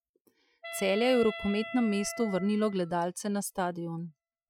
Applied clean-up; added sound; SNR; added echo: classical method Wiener filter.